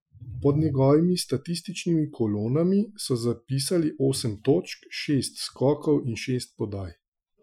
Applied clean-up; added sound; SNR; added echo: classical method Wiener filter.